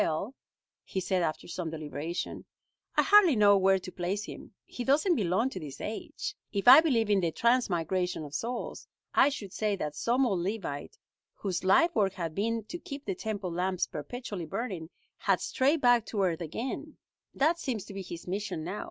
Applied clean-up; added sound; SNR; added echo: none; none; none; none.